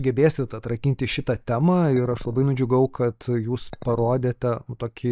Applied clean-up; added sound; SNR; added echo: neural mask model DeepFilterNet 3.